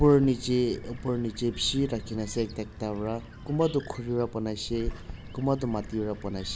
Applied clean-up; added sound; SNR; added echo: none; Bird; 11 dB; none.